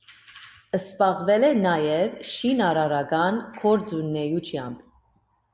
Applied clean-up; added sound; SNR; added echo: none; none; none; none.